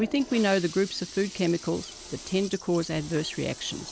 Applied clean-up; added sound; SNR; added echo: none; Toilet flush; 15 dB; none.